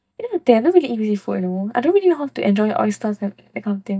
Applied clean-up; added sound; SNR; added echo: neural mask model DeepFilterNet 3.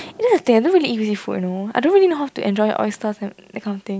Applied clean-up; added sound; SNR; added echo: none; none; none; none.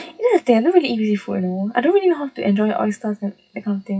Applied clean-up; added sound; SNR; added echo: classical method WPE with log-MMSE.